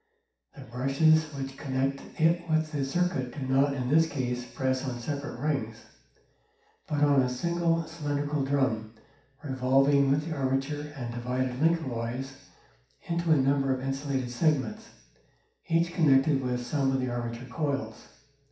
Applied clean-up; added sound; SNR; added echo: none; none; none; reverberation time 0.7 s.